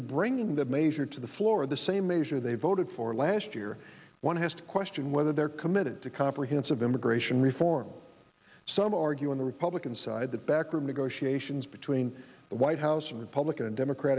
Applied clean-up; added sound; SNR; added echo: none; none; none; none.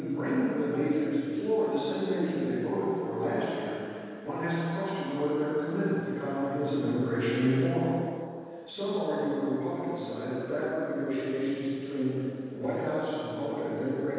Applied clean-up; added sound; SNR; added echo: none; Bowed string instrument; 17 dB; reverberation time 2.1 s.